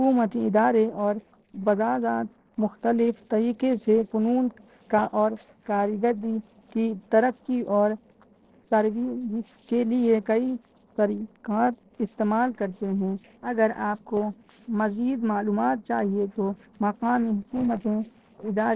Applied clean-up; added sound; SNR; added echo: neural separator model SepFormer DNS4.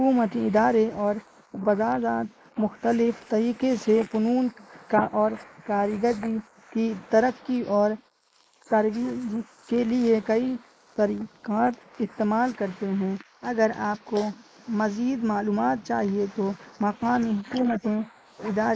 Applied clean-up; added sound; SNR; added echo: neural mask model Resemble Enhance denoiser.